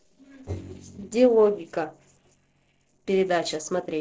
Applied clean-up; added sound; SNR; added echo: neural separator model SepFormer DNS4.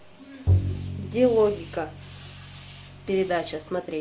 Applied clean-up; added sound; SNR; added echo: none; Bowed string instrument; 3 dB; none.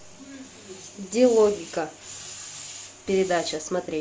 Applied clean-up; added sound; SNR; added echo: none; none; none; none.